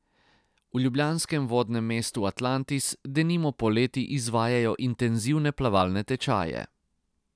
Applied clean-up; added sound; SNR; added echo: none; none; none; none.